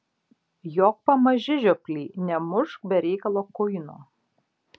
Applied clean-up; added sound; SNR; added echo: none; none; none; none.